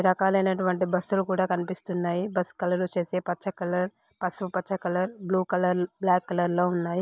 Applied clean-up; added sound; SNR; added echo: none; none; none; none.